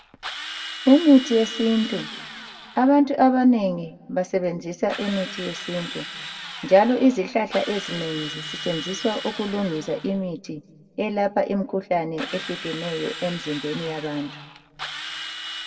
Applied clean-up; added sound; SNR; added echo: none; Drill; 13 dB; reverberation time 1.3 s.